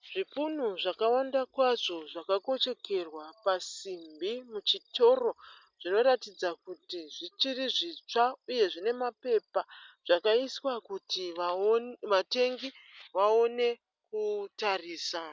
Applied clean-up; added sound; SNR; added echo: none; none; none; none.